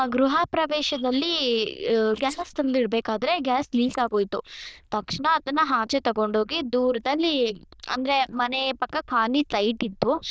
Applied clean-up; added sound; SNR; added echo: neural diffusion model UNIVERSE++.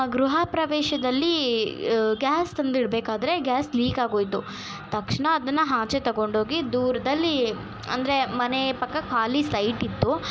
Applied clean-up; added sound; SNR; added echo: none; none; none; none.